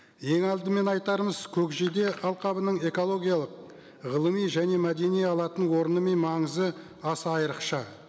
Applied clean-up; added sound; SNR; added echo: none; none; none; none.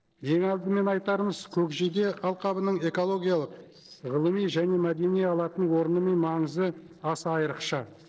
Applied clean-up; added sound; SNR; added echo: neural separator model SepFormer DNS4.